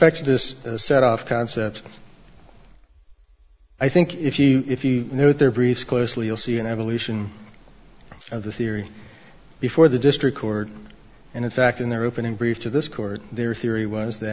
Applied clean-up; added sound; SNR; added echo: none; none; none; none.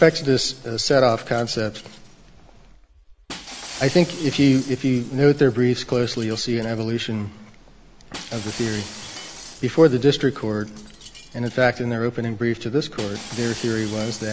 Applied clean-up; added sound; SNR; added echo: none; Shatter; 18 dB; none.